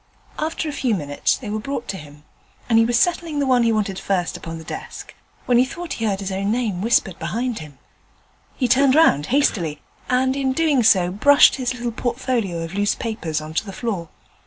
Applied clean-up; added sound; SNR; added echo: none; Cough; 12 dB; none.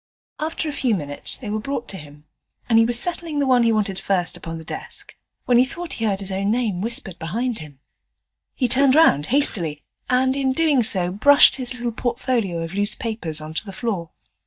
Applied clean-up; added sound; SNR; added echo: neural mask model DeepFilterNet 3.